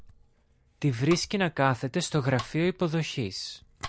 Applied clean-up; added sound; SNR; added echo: none; Domestic sounds, home sounds; 18 dB; none.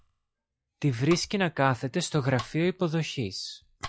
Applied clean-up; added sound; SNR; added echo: classical method log-MMSE.